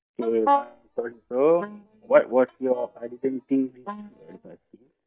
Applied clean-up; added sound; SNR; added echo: neural mask model DeepFilterNet 3.